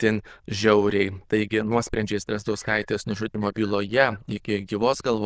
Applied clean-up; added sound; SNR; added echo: neural diffusion model UNIVERSE++.